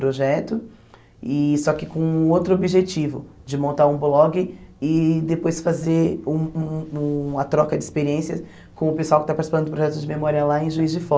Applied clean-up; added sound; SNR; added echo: none; none; none; none.